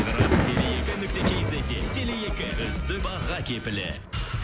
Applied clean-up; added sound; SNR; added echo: none; Thunder; 1 dB; none.